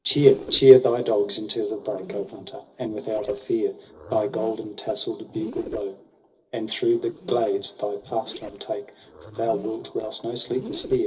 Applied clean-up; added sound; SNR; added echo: neural separator model SepFormer DNS4.